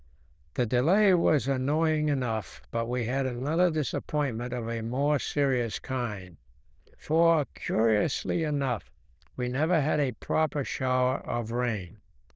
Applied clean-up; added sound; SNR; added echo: neural diffusion model UNIVERSE++.